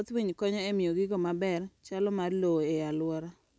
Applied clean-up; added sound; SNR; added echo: none; none; none; none.